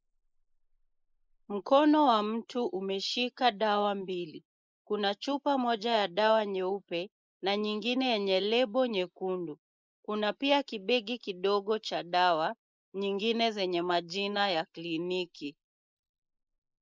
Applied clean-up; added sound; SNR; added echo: neural mask model Resemble Enhance denoiser.